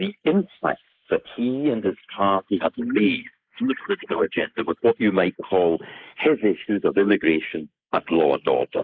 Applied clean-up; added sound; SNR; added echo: neural mask model Resemble Enhance denoiser.